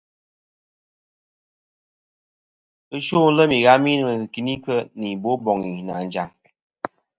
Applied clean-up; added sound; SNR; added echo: neural mask model DeepFilterNet 3.